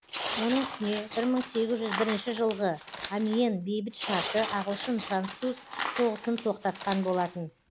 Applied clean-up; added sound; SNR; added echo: none; Tearing; 7 dB; none.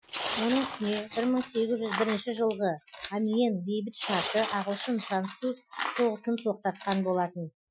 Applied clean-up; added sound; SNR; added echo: classical method Wiener filter.